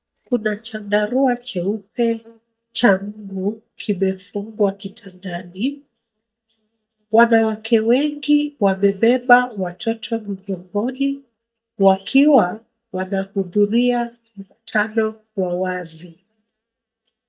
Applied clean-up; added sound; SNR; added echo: neural mask model DeepFilterNet 3.